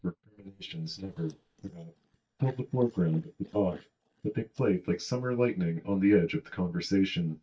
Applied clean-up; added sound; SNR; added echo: neural mask model DeepFilterNet 3.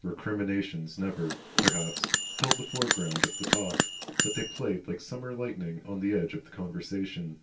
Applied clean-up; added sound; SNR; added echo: none; Bell; -3 dB; reverberation time 0.2 s.